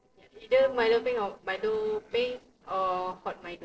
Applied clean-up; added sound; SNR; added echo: neural separator model SepFormer DNS4.